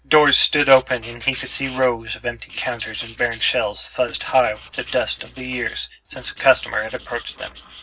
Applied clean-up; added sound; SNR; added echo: neural separator model SepFormer DNS4.